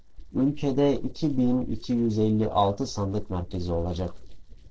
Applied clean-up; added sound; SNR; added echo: neural separator model SepFormer DNS4.